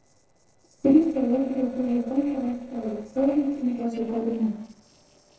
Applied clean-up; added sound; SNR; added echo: neural separator model SepFormer DNS4.